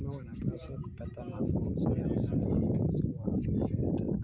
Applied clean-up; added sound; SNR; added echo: none; none; none; none.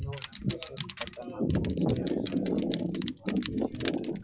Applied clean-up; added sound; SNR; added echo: classical method log-MMSE.